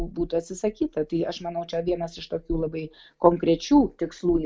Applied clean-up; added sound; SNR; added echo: none; none; none; none.